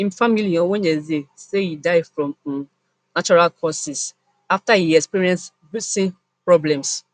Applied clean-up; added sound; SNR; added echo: none; none; none; none.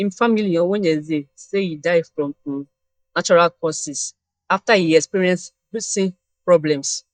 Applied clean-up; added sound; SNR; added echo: neural mask model DeepFilterNet 3.